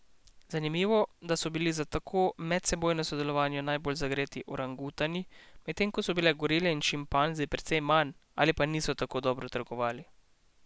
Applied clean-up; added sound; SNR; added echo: none; none; none; none.